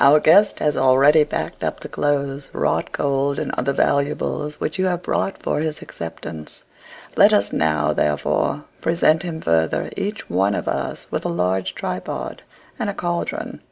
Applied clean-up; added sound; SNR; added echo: none; none; none; none.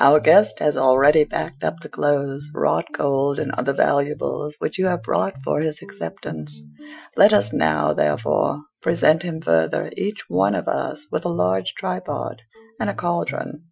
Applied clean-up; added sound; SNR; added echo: classical method Wiener filter.